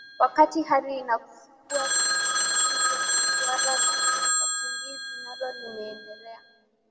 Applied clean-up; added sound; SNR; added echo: none; Telephone; -3 dB; reverberation time 0.8 s.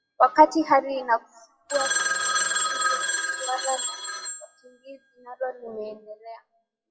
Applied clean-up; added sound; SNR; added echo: classical method WPE with log-MMSE.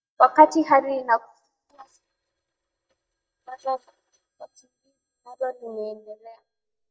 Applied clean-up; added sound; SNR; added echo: neural mask model DeepFilterNet 3.